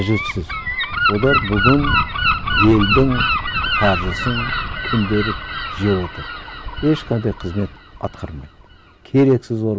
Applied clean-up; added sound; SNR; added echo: none; Gull, seagull; 2 dB; none.